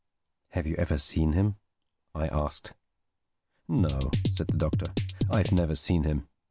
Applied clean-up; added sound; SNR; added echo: none; Drum kit; 0 dB; none.